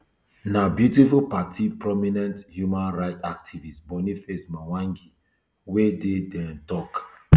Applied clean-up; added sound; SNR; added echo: none; none; none; none.